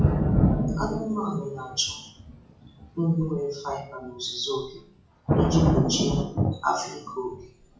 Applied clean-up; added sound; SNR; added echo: classical method WPE with log-MMSE.